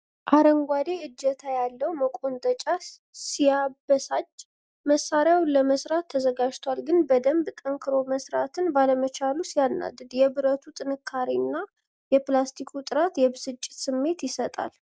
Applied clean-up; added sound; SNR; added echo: none; none; none; none.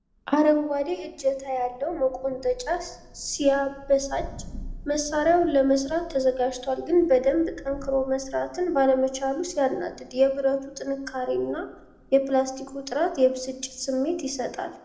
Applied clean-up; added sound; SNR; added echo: none; Thunder; 19 dB; reverberation time 0.7 s.